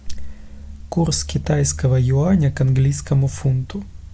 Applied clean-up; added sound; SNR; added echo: none; none; none; none.